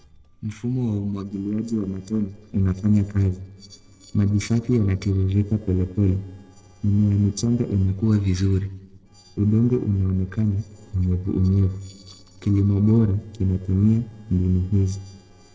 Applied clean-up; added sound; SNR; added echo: neural separator model SepFormer DNS4.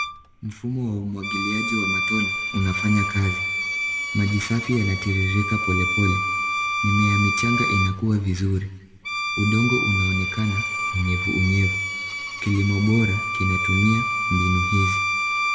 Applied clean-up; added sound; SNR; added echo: none; Bowed string instrument; 2 dB; reverberation time 1.3 s.